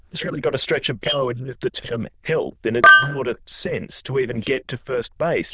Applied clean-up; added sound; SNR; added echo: neural diffusion model UNIVERSE++.